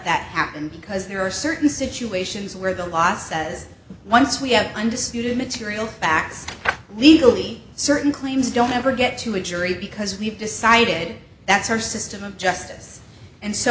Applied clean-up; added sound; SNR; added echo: none; none; none; none.